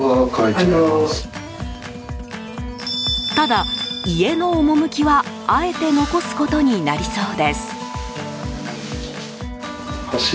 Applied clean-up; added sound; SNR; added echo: none; Wind chime; 20 dB; none.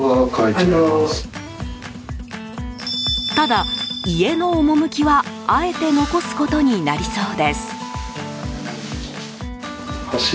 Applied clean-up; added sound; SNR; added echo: none; none; none; none.